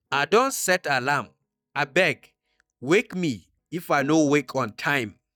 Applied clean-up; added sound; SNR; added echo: neural mask model DeepFilterNet 3.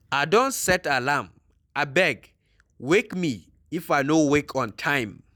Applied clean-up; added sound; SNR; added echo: none; none; none; none.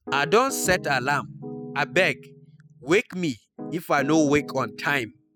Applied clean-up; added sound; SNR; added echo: classical method spectral subtraction.